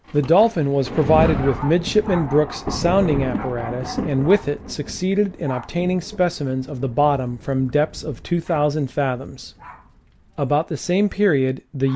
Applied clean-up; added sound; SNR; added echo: none; Thunder; 10 dB; none.